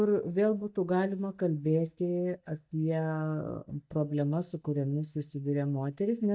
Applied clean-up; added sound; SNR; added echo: neural mask model DeepFilterNet 3.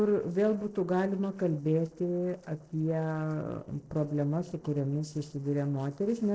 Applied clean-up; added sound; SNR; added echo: neural separator model SepFormer DNS4.